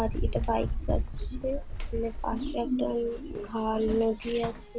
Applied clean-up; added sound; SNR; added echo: none; Run; 2 dB; none.